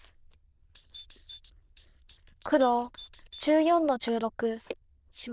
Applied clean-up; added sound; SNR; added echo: neural diffusion model UNIVERSE++.